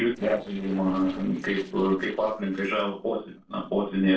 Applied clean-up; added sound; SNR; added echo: neural separator model SepFormer DNS4.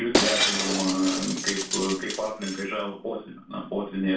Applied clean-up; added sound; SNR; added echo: none; Shatter; 1 dB; reverberation time 0.4 s.